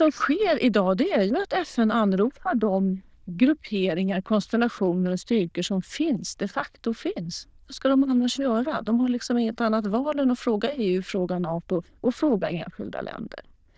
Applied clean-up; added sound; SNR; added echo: neural diffusion model UNIVERSE++.